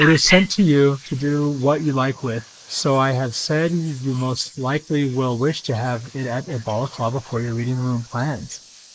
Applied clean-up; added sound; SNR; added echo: neural mask model Resemble Enhance denoiser.